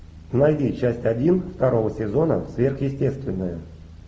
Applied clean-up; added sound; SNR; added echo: none; none; none; none.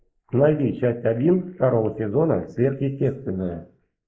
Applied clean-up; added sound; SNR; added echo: neural mask model Resemble Enhance denoiser.